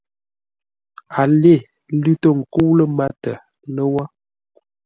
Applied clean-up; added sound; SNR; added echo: none; none; none; none.